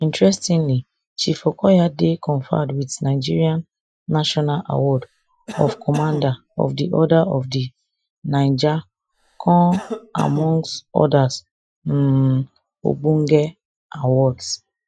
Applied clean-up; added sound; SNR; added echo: classical method Wiener filter.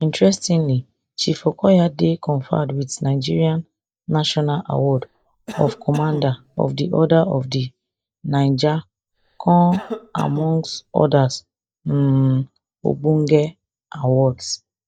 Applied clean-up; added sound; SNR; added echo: neural mask model DeepFilterNet 3.